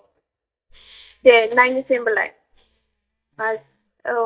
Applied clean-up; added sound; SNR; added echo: neural mask model DeepFilterNet 3.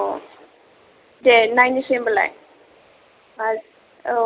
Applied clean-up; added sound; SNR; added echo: none; none; none; none.